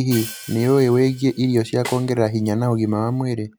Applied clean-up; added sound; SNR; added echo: none; Hi-hat + Snare drum; 18 dB; none.